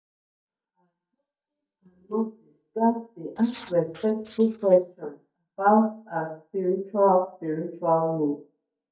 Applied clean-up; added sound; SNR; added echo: neural mask model DeepFilterNet 3.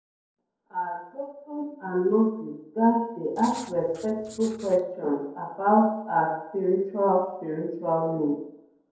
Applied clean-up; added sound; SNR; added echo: neural separator model SepFormer DNS4.